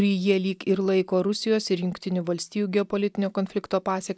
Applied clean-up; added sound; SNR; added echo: none; none; none; none.